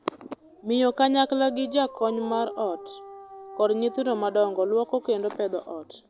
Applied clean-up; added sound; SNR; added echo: none; Dog; 16 dB; none.